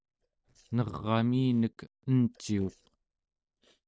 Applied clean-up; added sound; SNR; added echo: neural separator model SepFormer DNS4.